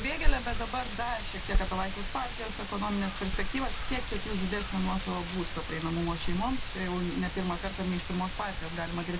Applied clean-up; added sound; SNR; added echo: none; Wind; -1 dB; none.